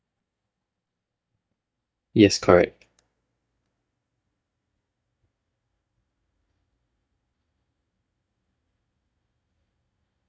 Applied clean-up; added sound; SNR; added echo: neural mask model DeepFilterNet 3.